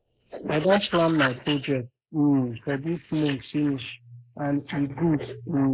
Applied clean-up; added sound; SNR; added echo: neural mask model Resemble Enhance denoiser.